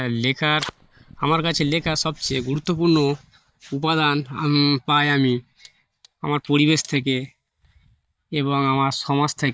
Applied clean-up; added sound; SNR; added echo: neural mask model DeepFilterNet 3.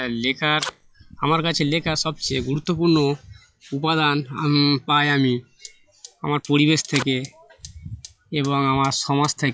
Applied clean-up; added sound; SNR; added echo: classical method log-MMSE.